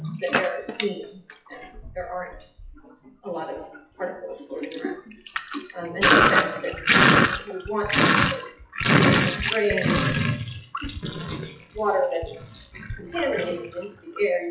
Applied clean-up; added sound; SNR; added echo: classical method WPE with log-MMSE.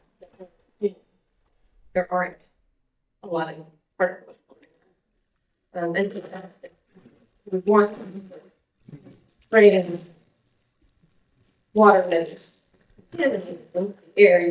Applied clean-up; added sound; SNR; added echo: neural mask model DeepFilterNet 3.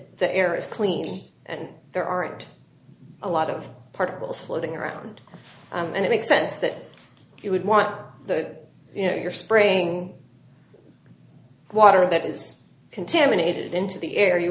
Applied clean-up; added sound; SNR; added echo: none; none; none; none.